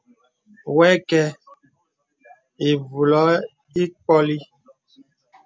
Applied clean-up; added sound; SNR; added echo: none; none; none; none.